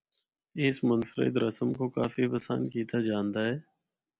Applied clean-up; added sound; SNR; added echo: none; none; none; none.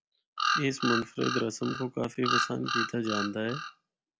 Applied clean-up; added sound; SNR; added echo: none; Bird vocalization, bird call, bird song; 0 dB; none.